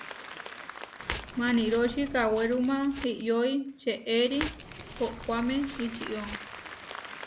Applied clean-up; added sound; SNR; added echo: none; Applause + Crackle; 11 dB; none.